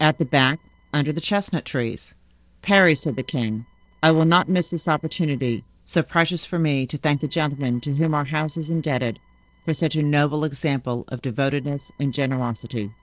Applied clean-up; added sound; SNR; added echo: neural separator model SepFormer DNS4.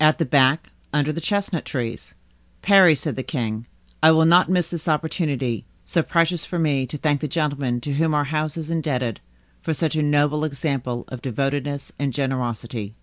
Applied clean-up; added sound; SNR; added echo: none; none; none; none.